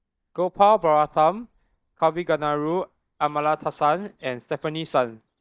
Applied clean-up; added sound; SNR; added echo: neural mask model DeepFilterNet 3.